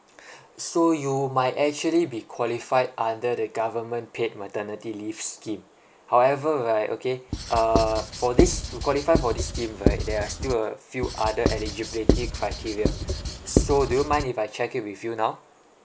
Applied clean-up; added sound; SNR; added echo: none; Writing; 1 dB; none.